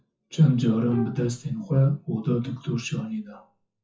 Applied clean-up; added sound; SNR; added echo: classical method WPE with log-MMSE.